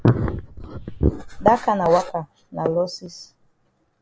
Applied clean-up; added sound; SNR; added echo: none; none; none; none.